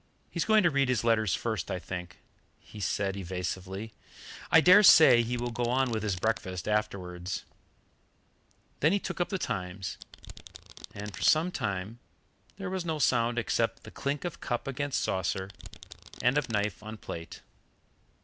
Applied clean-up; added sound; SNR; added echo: none; Domestic sounds, home sounds; 14 dB; none.